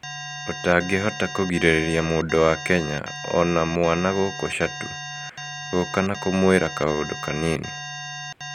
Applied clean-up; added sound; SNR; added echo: none; Alarm; 11 dB; none.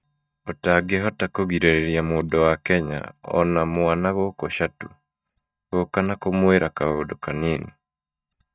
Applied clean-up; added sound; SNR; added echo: neural mask model DeepFilterNet 3.